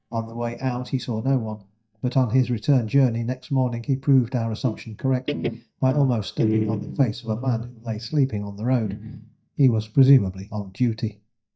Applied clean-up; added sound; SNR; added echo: neural mask model DeepFilterNet 3.